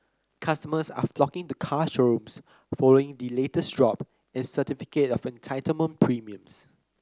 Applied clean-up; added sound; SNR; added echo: none; none; none; none.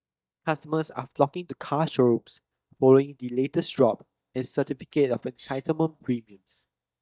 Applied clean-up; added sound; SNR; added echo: neural mask model DeepFilterNet 3.